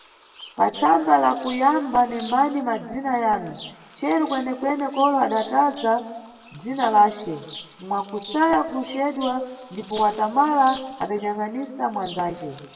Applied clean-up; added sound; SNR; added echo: none; Bird vocalization, bird call, bird song; 19 dB; reverberation time 1.1 s.